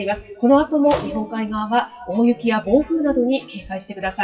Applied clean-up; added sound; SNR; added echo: classical method WPE with log-MMSE.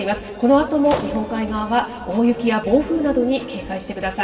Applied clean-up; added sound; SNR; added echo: none; Gunshot, gunfire; 18 dB; reverberation time 2.1 s.